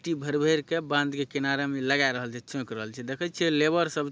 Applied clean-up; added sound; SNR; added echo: none; none; none; none.